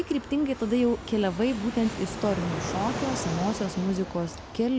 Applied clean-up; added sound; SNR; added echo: none; Fixed-wing aircraft, airplane; 8 dB; none.